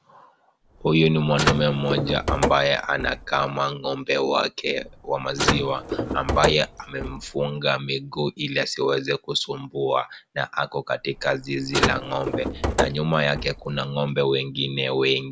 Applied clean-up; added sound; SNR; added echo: none; Car; 4 dB; none.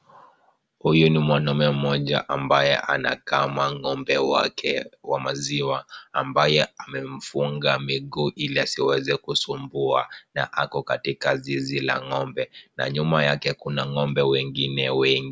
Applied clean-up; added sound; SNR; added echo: none; none; none; none.